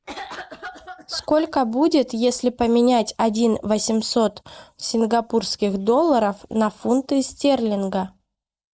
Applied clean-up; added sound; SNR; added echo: neural mask model Resemble Enhance denoiser.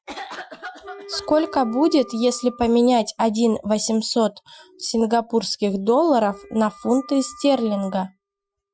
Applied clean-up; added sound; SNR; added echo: classical method Wiener filter.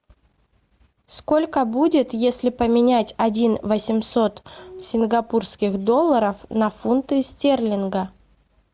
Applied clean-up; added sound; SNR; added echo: none; none; none; none.